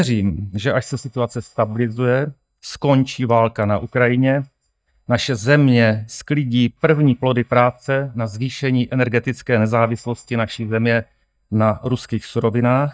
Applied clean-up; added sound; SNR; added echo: neural mask model DeepFilterNet 3.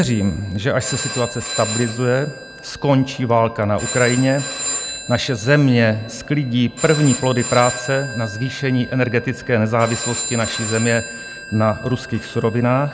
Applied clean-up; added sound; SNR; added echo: none; Telephone; 10 dB; none.